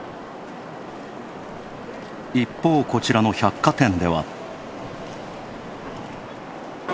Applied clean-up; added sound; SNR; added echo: none; none; none; none.